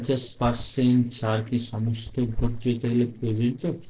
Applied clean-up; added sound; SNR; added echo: neural separator model SepFormer DNS4.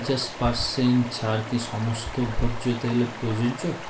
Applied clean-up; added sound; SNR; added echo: none; Stream; 11 dB; reverberation time 0.3 s.